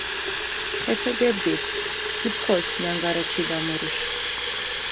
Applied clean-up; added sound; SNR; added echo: none; Fill (with liquid) / Water tap, faucet; -2 dB; none.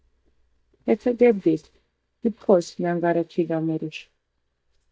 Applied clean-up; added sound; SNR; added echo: neural mask model DeepFilterNet 3.